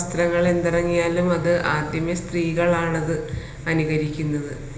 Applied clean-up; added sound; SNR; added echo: none; Purr; 20 dB; reverberation time 1.0 s.